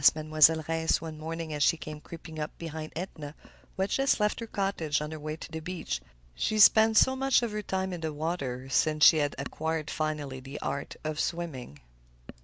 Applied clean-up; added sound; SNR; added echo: none; none; none; none.